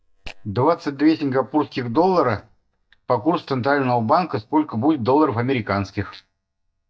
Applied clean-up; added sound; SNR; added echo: neural mask model DeepFilterNet 3.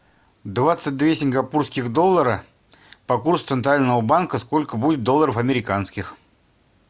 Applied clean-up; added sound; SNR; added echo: none; none; none; none.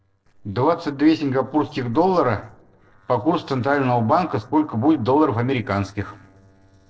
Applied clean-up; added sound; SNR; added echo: neural separator model SepFormer DNS4.